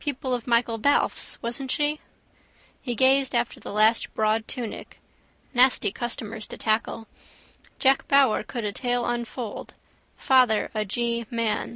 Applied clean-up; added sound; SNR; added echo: none; none; none; none.